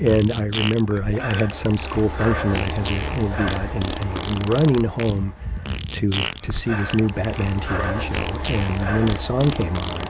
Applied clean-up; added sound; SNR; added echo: none; Breathing + Fart; 5 dB; none.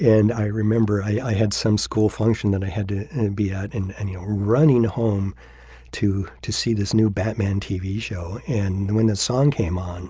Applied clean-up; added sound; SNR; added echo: none; none; none; none.